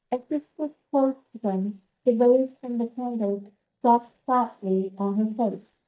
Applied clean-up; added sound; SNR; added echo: neural mask model DeepFilterNet 3.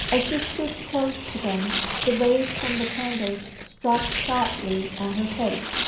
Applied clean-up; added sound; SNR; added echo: none; Tearing; 5 dB; reverberation time 0.6 s.